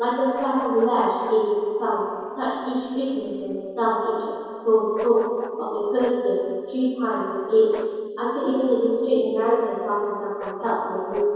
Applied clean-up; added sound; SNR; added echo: neural separator model SepFormer DNS4.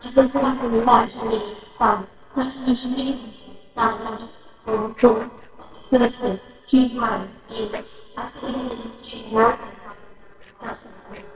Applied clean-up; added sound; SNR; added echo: neural separator model SepFormer WHAMR!.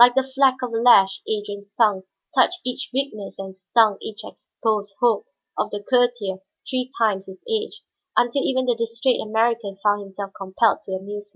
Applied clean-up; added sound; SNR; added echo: none; none; none; none.